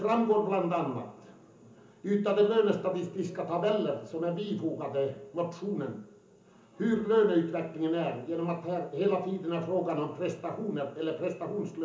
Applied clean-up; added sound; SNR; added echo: none; none; none; reverberation time 0.8 s.